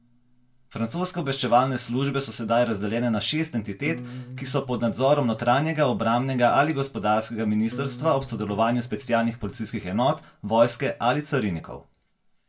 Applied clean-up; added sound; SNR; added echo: none; Acoustic guitar; 15 dB; reverberation time 0.2 s.